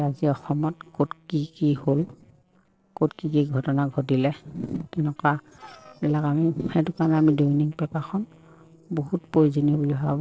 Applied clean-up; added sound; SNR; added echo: neural separator model SepFormer DNS4.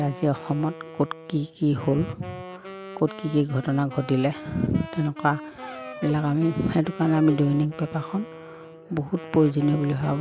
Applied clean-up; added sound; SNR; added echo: none; Dog + Wind instrument, woodwind instrument; 14 dB; none.